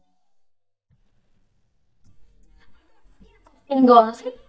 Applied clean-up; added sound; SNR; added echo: neural mask model DeepFilterNet 3.